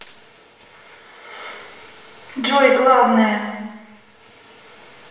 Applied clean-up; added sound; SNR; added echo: none; none; none; reverberation time 1.0 s.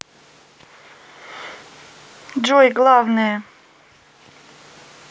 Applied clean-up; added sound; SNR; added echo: none; none; none; none.